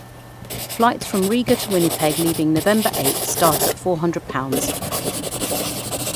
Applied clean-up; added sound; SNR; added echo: none; Writing; 3 dB; none.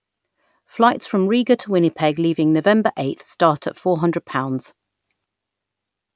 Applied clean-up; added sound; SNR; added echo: none; none; none; none.